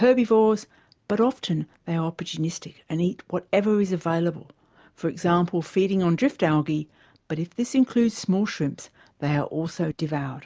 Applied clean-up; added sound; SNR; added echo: none; none; none; none.